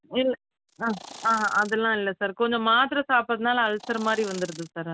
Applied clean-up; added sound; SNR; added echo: none; Insect; 18 dB; none.